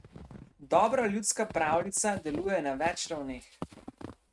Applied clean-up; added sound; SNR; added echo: neural mask model RNNoise.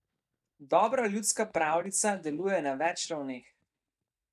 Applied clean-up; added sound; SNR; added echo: neural mask model DeepFilterNet 3.